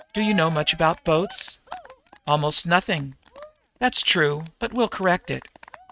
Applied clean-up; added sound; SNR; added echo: neural mask model RNNoise.